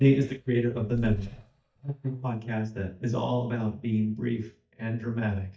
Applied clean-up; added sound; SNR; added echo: neural mask model DeepFilterNet 3.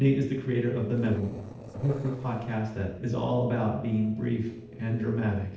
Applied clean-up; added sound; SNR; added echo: neural separator model SepFormer DNS4.